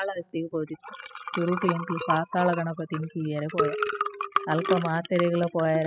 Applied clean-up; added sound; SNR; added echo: classical method spectral subtraction.